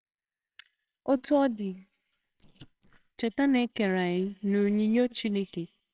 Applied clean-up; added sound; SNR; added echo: neural separator model SepFormer WHAMR!.